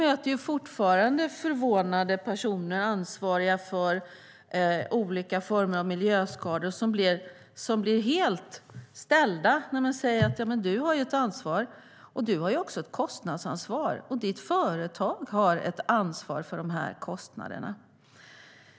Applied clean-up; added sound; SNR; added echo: none; none; none; none.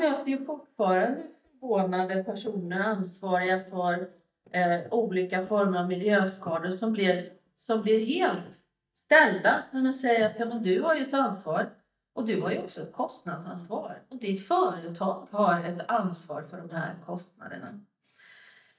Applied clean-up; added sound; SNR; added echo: neural mask model DeepFilterNet 3.